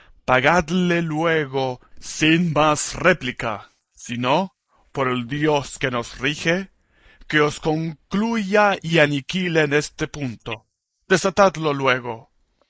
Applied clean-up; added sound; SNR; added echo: neural mask model Resemble Enhance denoiser.